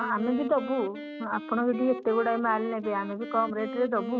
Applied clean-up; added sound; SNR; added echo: neural mask model RNNoise.